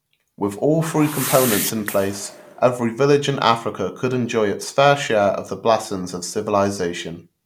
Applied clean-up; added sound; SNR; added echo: none; Whoosh, swoosh, swish; 10 dB; none.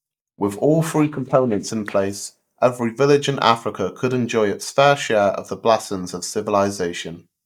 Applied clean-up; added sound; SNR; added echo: neural mask model DeepFilterNet 3.